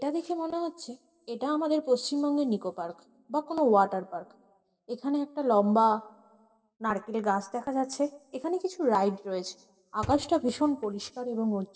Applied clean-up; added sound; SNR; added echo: neural separator model SepFormer DNS4.